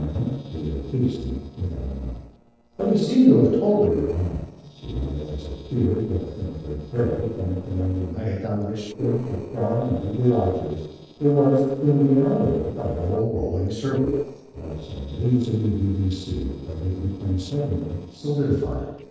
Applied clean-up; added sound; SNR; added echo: neural separator model SepFormer DNS4.